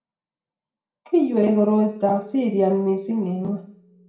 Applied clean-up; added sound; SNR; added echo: none; none; none; reverberation time 0.5 s.